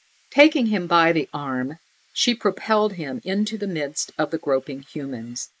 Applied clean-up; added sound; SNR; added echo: neural mask model Resemble Enhance denoiser.